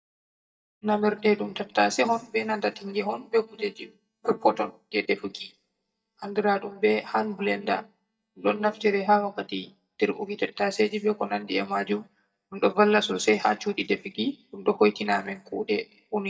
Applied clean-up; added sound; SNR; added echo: neural mask model DeepFilterNet 3.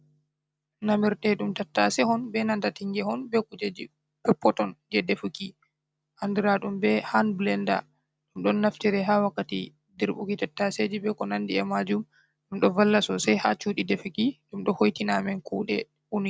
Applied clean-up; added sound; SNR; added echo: none; none; none; none.